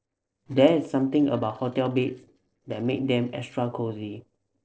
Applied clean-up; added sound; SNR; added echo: neural separator model SepFormer DNS4.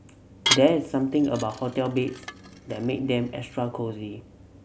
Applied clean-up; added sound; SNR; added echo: none; Dishes, pots, and pans / Glass; 6 dB; none.